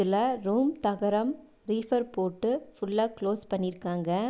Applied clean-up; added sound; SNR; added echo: none; none; none; none.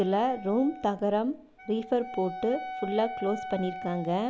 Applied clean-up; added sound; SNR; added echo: none; Wind instrument, woodwind instrument; 11 dB; none.